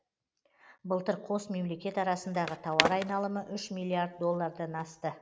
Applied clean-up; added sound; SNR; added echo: none; Skateboard; 4 dB; none.